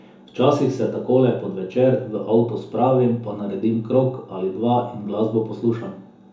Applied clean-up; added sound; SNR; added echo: none; none; none; reverberation time 0.6 s.